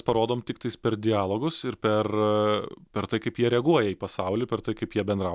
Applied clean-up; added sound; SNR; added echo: none; none; none; none.